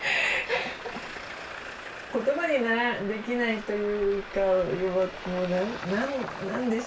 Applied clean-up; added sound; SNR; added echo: none; Traffic noise, roadway noise; 11 dB; reverberation time 0.2 s.